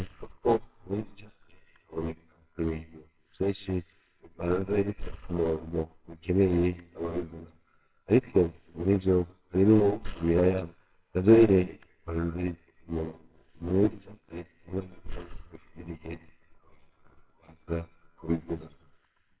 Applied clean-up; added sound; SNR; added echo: neural separator model SepFormer WHAMR!.